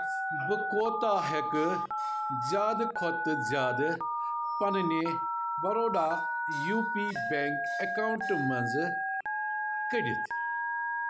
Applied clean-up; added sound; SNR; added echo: none; Telephone; -1 dB; none.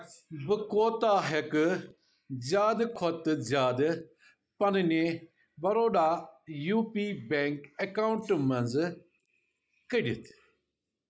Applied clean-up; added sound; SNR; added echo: neural mask model Resemble Enhance denoiser.